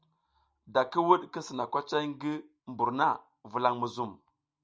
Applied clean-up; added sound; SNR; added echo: none; none; none; none.